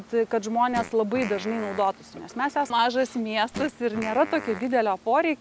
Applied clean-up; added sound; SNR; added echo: none; Fart; 15 dB; none.